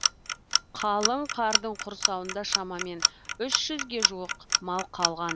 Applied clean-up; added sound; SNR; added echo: none; Clock; -2 dB; none.